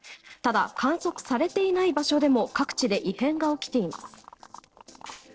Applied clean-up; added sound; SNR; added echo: neural separator model SepFormer DNS4.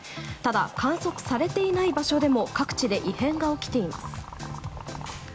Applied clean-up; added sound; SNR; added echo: none; Liquid; 17 dB; none.